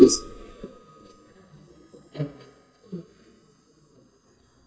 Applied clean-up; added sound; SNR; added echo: neural mask model DeepFilterNet 3.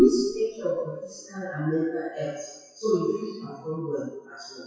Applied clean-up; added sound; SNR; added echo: classical method WPE with log-MMSE.